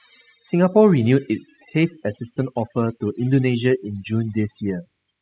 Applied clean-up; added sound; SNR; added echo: classical method spectral subtraction.